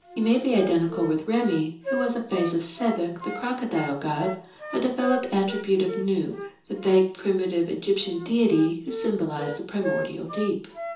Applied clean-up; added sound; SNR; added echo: none; Wind instrument, woodwind instrument; 10 dB; reverberation time 0.6 s.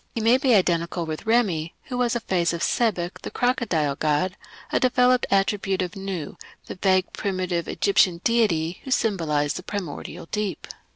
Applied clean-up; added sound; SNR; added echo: none; none; none; none.